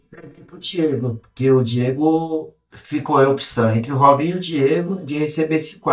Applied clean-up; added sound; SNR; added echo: neural mask model DeepFilterNet 3.